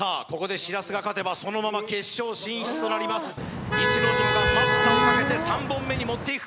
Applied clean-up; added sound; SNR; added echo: none; Motor vehicle (road); -5 dB; none.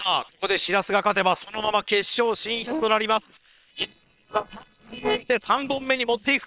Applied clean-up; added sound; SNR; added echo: neural separator model SepFormer WHAM!.